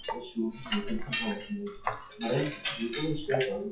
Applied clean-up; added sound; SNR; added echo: classical method WPE with log-MMSE.